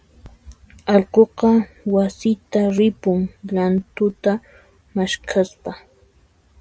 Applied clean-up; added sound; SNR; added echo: none; none; none; none.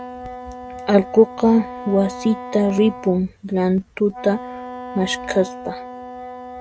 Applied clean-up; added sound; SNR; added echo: none; Wind instrument, woodwind instrument; 13 dB; none.